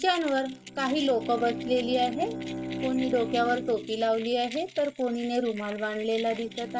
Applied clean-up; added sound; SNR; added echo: neural mask model RNNoise.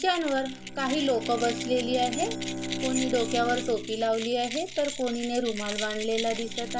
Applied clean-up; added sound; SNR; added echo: none; Bowed string instrument + Keys jangling; 6 dB; none.